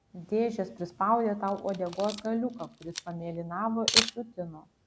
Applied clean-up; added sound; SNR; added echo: none; Camera; 5 dB; none.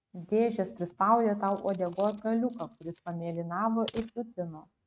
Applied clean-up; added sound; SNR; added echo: neural mask model RNNoise.